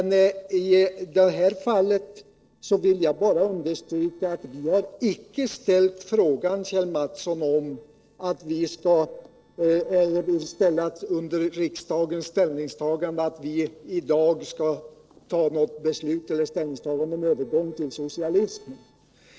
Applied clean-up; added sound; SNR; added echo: neural separator model SepFormer DNS4.